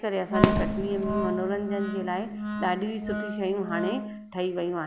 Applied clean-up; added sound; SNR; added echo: none; Wind instrument, woodwind instrument + Fireworks; 0 dB; none.